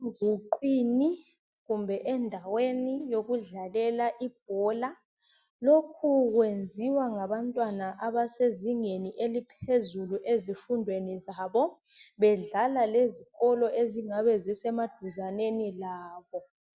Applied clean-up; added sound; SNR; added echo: none; none; none; none.